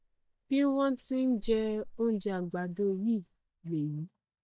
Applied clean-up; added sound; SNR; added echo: neural mask model DeepFilterNet 3.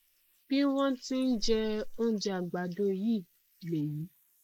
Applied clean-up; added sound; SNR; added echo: neural mask model Resemble Enhance denoiser.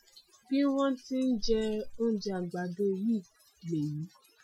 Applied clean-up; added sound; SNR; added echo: classical method Wiener filter.